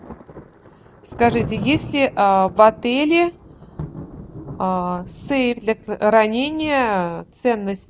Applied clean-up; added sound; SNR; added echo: none; Thunder; 14 dB; none.